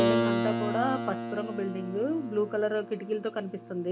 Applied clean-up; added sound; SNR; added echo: none; Keyboard (musical); 1 dB; none.